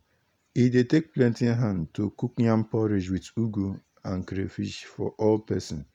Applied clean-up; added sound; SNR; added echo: none; none; none; none.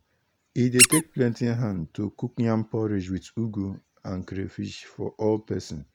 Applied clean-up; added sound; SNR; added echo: none; Squeak; -3 dB; none.